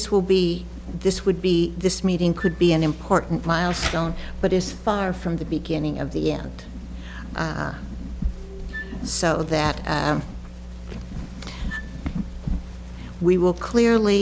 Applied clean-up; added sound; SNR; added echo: none; Wind instrument, woodwind instrument; 17 dB; none.